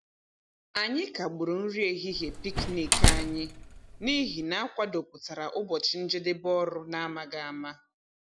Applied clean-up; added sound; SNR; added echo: none; Slam; -4 dB; none.